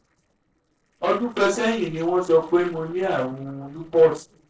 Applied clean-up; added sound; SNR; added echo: neural separator model SepFormer DNS4.